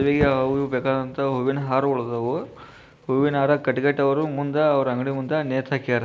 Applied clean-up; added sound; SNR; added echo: none; none; none; none.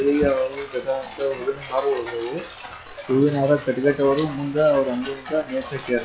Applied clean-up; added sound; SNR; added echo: classical method log-MMSE.